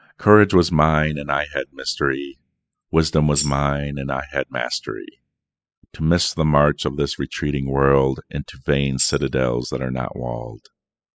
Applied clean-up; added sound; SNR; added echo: classical method spectral subtraction.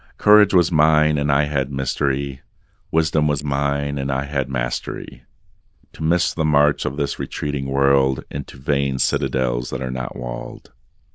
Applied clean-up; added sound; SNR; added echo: neural diffusion model UNIVERSE++.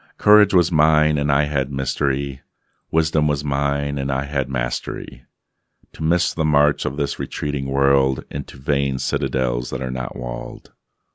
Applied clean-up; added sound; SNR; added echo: none; none; none; none.